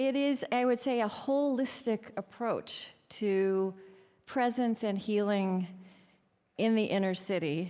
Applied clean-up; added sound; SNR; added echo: none; none; none; none.